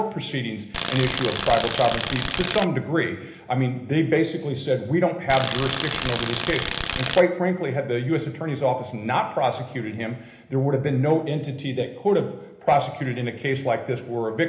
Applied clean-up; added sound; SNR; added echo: none; Tools; 0 dB; reverberation time 1.1 s.